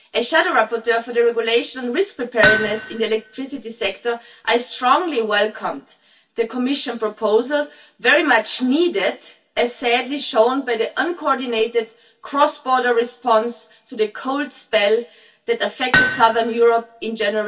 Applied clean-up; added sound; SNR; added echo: none; Hammer; 3 dB; reverberation time 0.2 s.